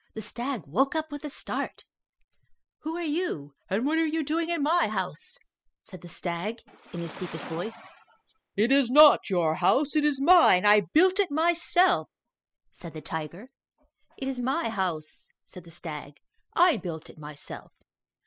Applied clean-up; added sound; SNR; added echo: classical method spectral subtraction.